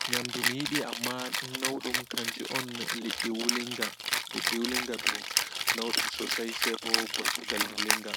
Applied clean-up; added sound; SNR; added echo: none; Rattle (instrument); -5 dB; none.